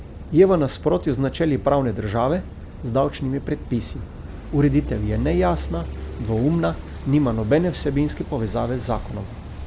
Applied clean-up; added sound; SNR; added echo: none; Car passing by / Idling / Accelerating, revving, vroom; 11 dB; none.